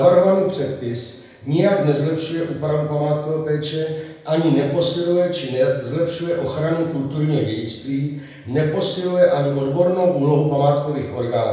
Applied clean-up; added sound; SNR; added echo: none; none; none; reverberation time 0.9 s.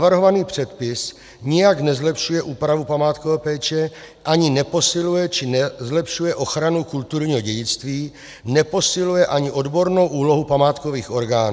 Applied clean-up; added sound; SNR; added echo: none; none; none; none.